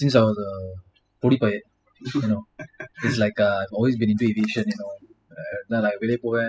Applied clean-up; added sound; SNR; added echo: classical method spectral subtraction.